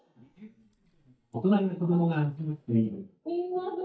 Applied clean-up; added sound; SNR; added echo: neural mask model DeepFilterNet 3.